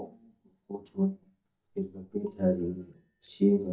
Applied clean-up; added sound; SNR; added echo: neural mask model DeepFilterNet 3.